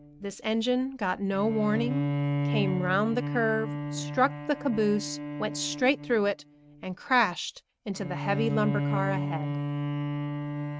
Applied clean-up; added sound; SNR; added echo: neural mask model RNNoise.